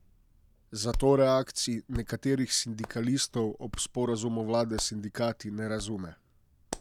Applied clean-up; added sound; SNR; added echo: none; Hands; 13 dB; none.